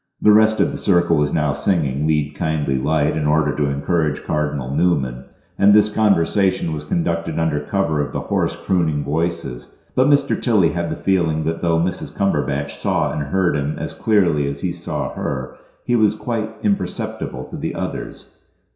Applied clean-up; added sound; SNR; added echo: none; none; none; reverberation time 0.7 s.